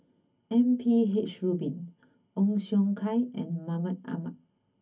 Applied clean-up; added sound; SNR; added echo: none; none; none; reverberation time 0.3 s.